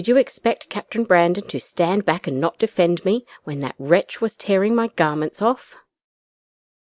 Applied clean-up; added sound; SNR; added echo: none; none; none; none.